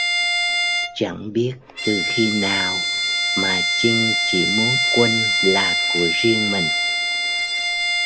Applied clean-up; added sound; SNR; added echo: none; Bowed string instrument; -4 dB; none.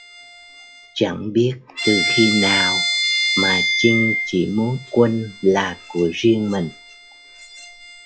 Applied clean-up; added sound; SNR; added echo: classical method log-MMSE.